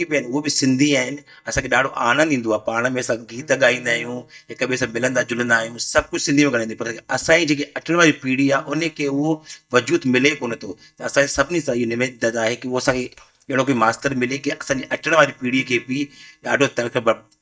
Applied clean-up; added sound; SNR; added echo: neural mask model DeepFilterNet 3.